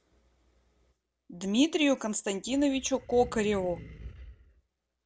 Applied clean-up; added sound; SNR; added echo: none; Animal; 16 dB; none.